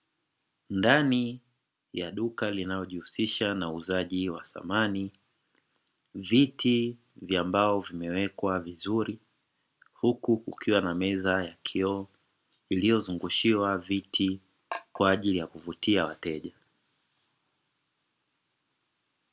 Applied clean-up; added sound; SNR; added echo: none; none; none; none.